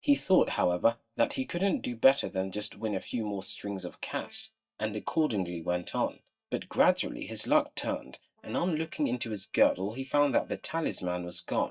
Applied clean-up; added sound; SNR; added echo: neural mask model DeepFilterNet 3.